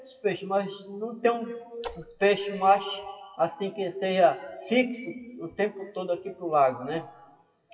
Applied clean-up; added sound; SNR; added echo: classical method WPE with log-MMSE.